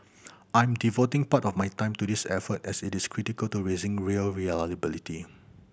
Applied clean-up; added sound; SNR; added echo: none; none; none; none.